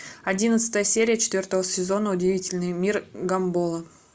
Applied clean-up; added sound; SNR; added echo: none; none; none; none.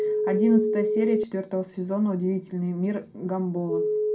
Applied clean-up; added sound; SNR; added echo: none; Telephone; 2 dB; reverberation time 0.2 s.